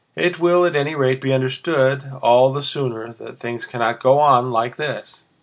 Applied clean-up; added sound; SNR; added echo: none; none; none; none.